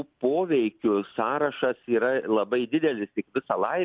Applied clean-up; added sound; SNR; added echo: none; none; none; none.